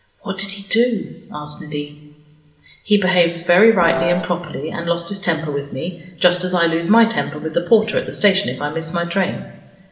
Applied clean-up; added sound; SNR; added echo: none; Piano; 3 dB; reverberation time 1.6 s.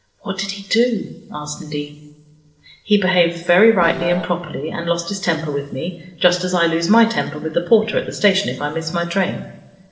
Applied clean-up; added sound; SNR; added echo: neural separator model SepFormer DNS4.